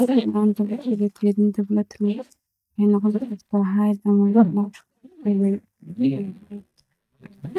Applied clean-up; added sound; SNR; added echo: neural mask model DeepFilterNet 3.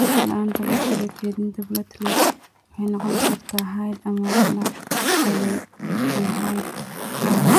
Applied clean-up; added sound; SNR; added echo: none; Zipper (clothing); -4 dB; none.